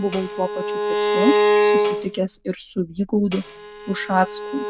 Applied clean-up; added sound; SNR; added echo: none; Tambourine + Bowed string instrument; -2 dB; none.